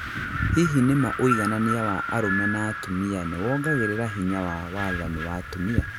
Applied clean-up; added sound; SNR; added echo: none; Wind; 5 dB; none.